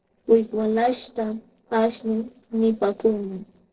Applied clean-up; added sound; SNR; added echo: neural separator model SepFormer DNS4.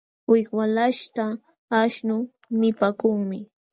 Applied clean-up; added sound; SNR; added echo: none; none; none; none.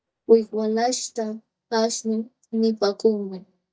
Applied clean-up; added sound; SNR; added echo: neural mask model DeepFilterNet 3.